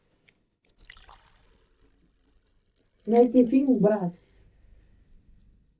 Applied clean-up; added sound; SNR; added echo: neural mask model DeepFilterNet 3.